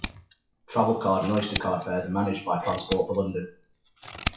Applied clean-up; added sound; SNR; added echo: classical method WPE with log-MMSE.